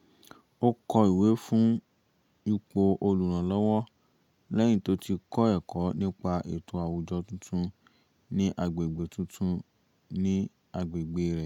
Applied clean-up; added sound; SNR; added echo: none; none; none; none.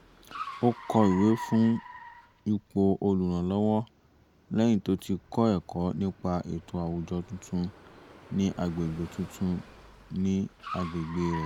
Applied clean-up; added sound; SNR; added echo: none; Car; 16 dB; none.